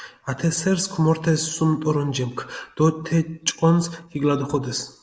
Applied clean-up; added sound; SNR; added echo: neural separator model SepFormer DNS4.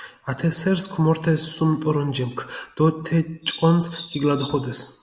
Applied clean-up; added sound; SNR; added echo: none; Bird vocalization, bird call, bird song; 16 dB; none.